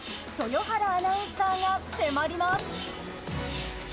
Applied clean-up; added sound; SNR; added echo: none; Slam / Microwave oven; 14 dB; none.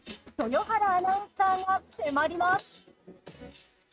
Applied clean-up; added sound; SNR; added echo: neural mask model RNNoise.